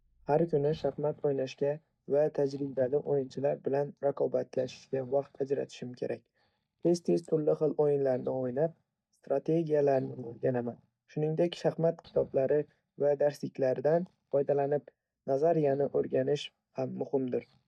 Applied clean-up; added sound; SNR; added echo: neural mask model DeepFilterNet 3.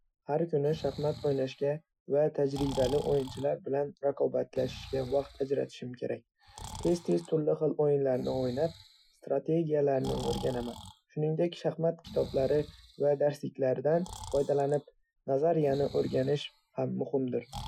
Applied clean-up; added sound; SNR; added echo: classical method Wiener filter.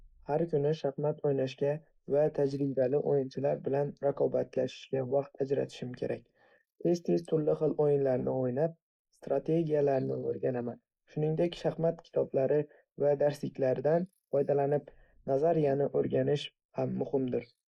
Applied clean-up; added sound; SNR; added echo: neural mask model Resemble Enhance denoiser.